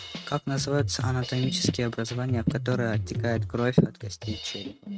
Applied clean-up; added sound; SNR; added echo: neural mask model RNNoise.